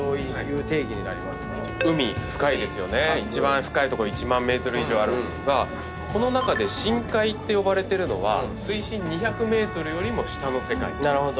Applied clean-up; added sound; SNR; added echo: none; Trumpet; 15 dB; none.